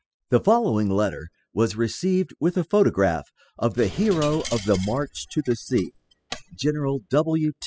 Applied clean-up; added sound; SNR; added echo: classical method spectral subtraction.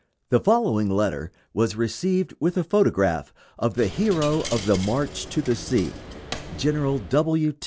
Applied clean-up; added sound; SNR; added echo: none; Coin (dropping); 12 dB; none.